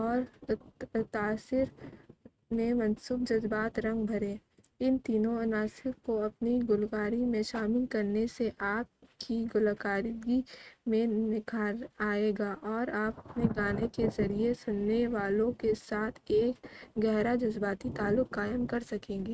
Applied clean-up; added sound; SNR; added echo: neural mask model RNNoise.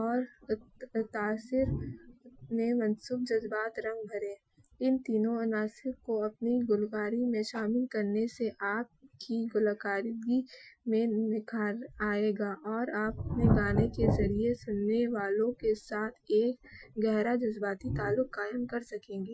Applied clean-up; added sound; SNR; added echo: classical method Wiener filter.